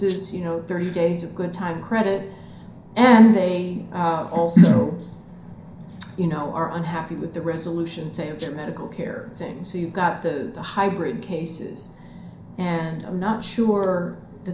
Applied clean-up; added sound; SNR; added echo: none; Rattle (instrument); 13 dB; reverberation time 0.5 s.